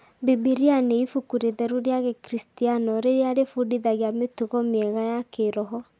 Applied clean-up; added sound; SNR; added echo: none; none; none; none.